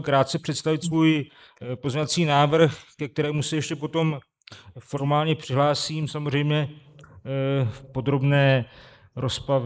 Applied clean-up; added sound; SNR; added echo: neural mask model Resemble Enhance denoiser.